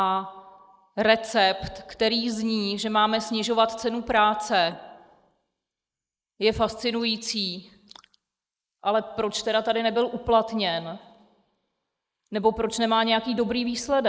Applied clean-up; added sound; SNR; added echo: neural mask model Resemble Enhance denoiser.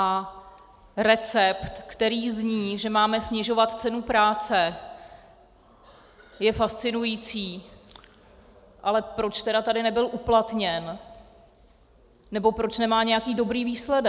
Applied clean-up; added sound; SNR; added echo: none; none; none; none.